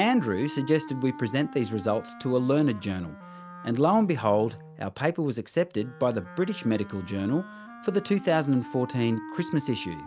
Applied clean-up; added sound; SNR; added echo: none; Wind instrument, woodwind instrument; 16 dB; none.